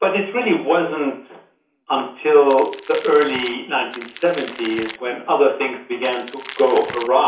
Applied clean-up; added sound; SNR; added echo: none; Crackle; 14 dB; reverberation time 0.7 s.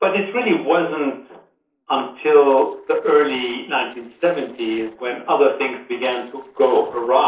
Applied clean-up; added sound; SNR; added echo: neural separator model SepFormer DNS4.